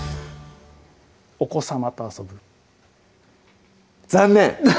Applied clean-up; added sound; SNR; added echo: none; none; none; none.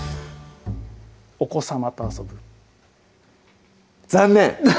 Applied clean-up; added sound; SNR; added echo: none; Bowed string instrument; 14 dB; none.